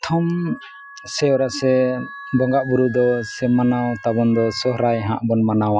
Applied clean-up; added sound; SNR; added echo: classical method Wiener filter.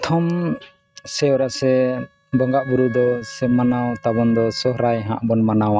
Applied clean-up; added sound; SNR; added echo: neural mask model RNNoise.